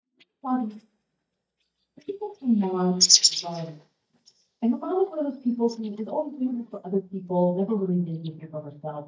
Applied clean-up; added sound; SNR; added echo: neural mask model DeepFilterNet 3.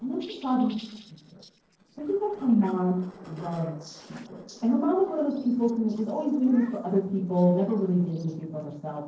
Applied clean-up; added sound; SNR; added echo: neural separator model SepFormer DNS4.